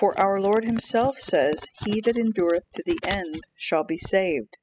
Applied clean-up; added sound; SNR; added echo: classical method spectral subtraction.